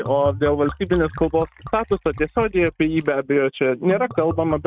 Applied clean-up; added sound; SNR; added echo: neural mask model RNNoise.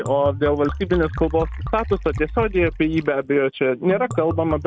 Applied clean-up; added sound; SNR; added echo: none; Liquid; 9 dB; none.